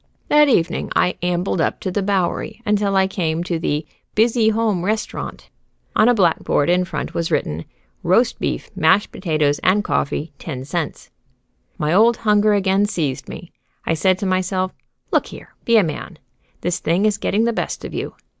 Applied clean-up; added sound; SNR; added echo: none; none; none; none.